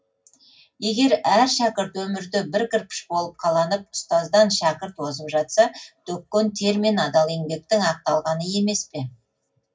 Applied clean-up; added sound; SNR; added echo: none; none; none; reverberation time 0.4 s.